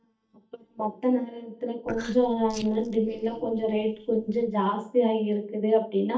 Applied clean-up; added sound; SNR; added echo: neural mask model DeepFilterNet 3.